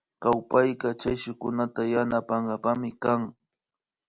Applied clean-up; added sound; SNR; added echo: none; none; none; none.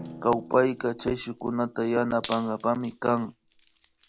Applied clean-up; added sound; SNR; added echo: none; Drum + Wood; 19 dB; none.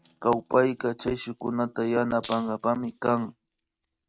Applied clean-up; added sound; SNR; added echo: neural mask model RNNoise.